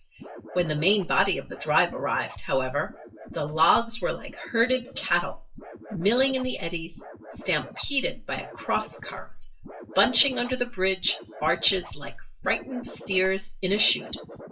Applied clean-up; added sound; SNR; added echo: classical method WPE with log-MMSE.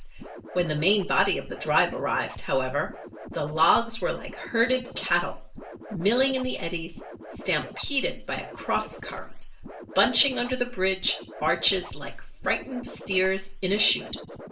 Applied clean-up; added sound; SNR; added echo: none; Scratching (performance technique); 11 dB; reverberation time 0.3 s.